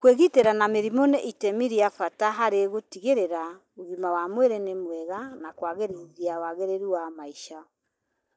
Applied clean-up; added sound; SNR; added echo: neural mask model DeepFilterNet 3.